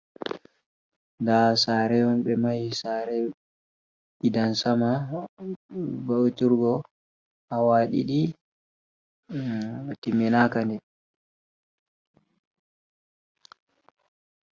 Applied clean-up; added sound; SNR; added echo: none; none; none; none.